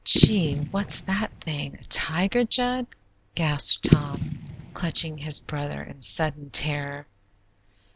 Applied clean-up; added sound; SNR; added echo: none; Fireworks / Boom; 5 dB; none.